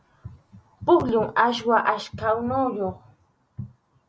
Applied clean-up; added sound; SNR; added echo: none; none; none; none.